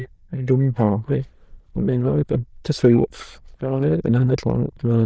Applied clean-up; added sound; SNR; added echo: neural diffusion model UNIVERSE++.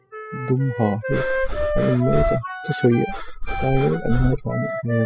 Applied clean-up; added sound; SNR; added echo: classical method spectral subtraction.